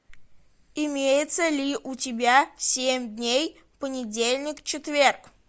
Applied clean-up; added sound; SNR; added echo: none; none; none; none.